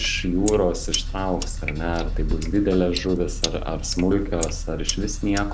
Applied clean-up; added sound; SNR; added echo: none; Sink (filling or washing); 3 dB; none.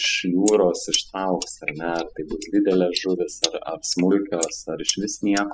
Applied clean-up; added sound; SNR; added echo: classical method spectral subtraction.